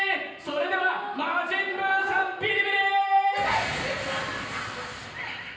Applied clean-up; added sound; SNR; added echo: none; none; none; reverberation time 0.9 s.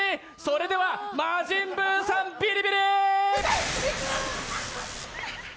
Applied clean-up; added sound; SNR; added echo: none; none; none; none.